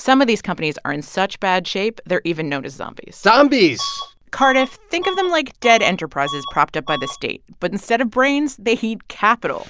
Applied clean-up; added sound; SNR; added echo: none; Bus / Alarm; 12 dB; none.